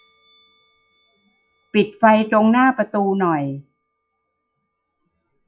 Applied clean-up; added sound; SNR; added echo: classical method log-MMSE.